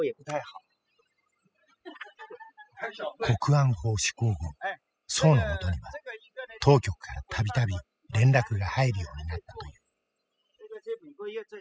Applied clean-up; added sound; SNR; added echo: classical method spectral subtraction.